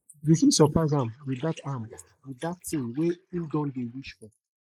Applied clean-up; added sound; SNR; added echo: neural mask model Resemble Enhance denoiser.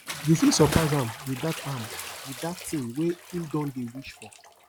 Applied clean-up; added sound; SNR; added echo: none; Bathtub (filling or washing) / Splash, splatter; 9 dB; none.